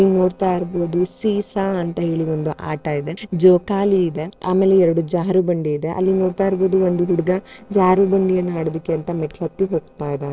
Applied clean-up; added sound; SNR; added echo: neural separator model SepFormer DNS4.